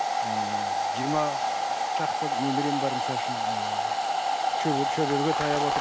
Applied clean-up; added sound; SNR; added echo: none; Domestic sounds, home sounds; -4 dB; none.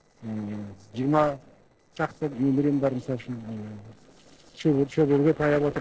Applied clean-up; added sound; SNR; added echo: neural separator model SepFormer DNS4.